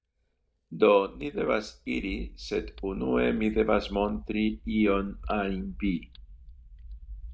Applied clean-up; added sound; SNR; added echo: neural mask model DeepFilterNet 3.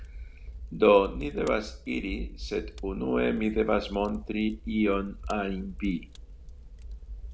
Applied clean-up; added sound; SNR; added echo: none; Fire; 12 dB; none.